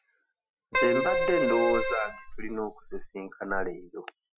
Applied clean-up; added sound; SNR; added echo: classical method Wiener filter.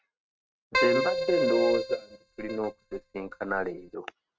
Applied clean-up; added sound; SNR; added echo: neural mask model RNNoise.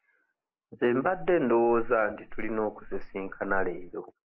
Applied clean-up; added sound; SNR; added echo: neural mask model Resemble Enhance denoiser.